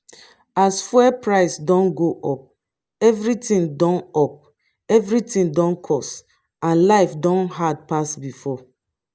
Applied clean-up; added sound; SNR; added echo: none; none; none; none.